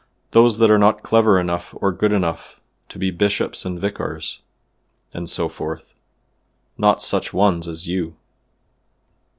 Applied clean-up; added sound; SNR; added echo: none; none; none; none.